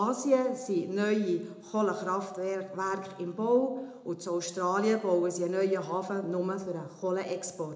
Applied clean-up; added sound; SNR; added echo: none; none; none; reverberation time 0.5 s.